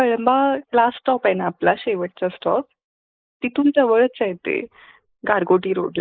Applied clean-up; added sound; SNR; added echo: neural mask model Resemble Enhance denoiser.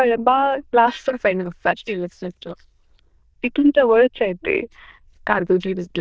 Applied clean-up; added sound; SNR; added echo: neural diffusion model UNIVERSE++.